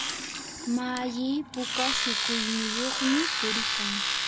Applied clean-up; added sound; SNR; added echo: none; Domestic sounds, home sounds; -1 dB; none.